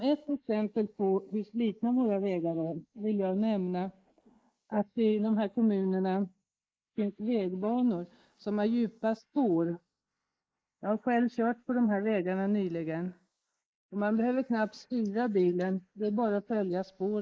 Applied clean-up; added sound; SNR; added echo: neural mask model Resemble Enhance denoiser.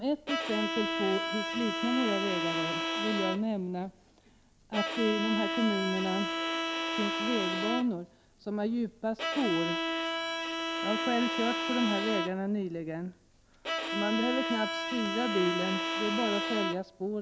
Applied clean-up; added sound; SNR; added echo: none; Bowed string instrument; 1 dB; none.